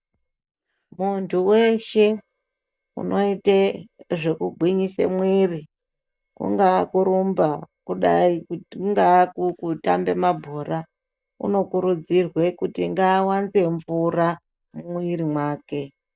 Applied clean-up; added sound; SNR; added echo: neural mask model DeepFilterNet 3.